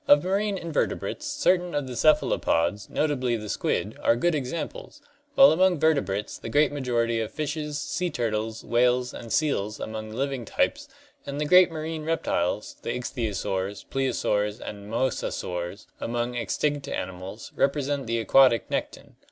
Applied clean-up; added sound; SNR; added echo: none; none; none; none.